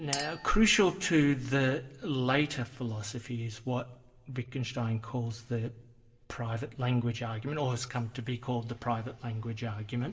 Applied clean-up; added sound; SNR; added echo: none; Chink, clink; 13 dB; reverberation time 1.0 s.